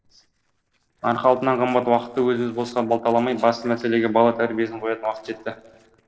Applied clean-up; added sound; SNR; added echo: neural separator model SepFormer DNS4.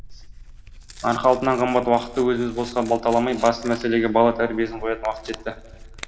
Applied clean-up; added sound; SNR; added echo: none; Tearing; 18 dB; reverberation time 2.9 s.